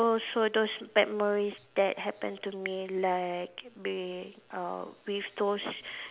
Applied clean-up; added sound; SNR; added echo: none; none; none; none.